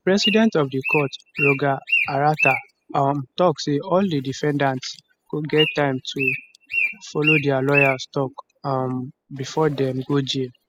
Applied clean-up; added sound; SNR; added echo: classical method spectral subtraction.